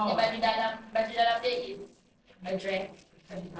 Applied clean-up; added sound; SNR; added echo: neural separator model SepFormer DNS4.